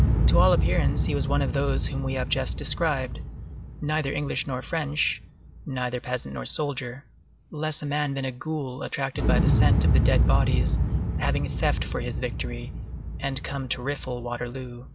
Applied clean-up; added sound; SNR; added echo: none; Explosion; -3 dB; none.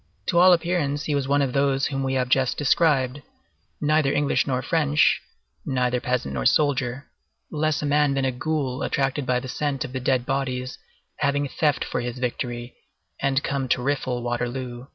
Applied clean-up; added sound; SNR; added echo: none; none; none; none.